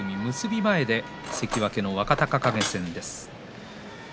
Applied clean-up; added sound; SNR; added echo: none; Cutlery, silverware; 8 dB; none.